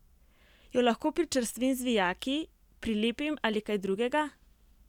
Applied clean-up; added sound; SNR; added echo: none; none; none; none.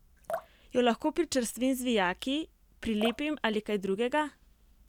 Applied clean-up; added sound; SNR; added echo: none; Drip; 14 dB; none.